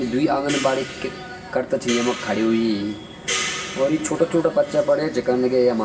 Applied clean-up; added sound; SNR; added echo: none; none; none; reverberation time 0.5 s.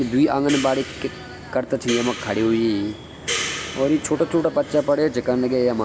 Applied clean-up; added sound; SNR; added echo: none; none; none; none.